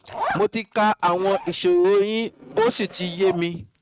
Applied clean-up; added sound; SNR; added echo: neural mask model RNNoise.